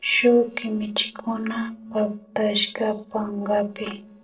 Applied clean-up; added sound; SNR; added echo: neural separator model SepFormer DNS4.